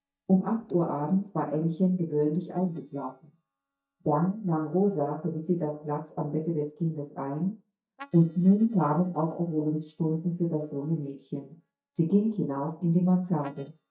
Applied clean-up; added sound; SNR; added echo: neural mask model DeepFilterNet 3.